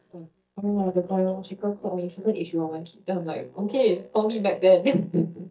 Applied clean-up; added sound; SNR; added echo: neural mask model DeepFilterNet 3.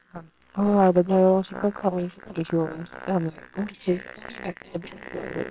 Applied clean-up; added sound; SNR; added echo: neural separator model SepFormer WHAMR!.